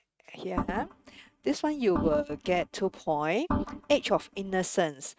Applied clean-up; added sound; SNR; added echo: neural mask model RNNoise.